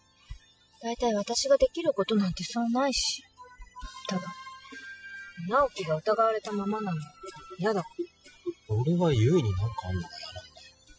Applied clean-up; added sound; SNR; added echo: classical method spectral subtraction.